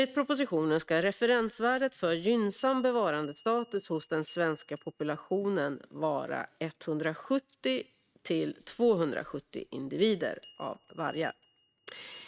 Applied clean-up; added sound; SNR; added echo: neural mask model RNNoise.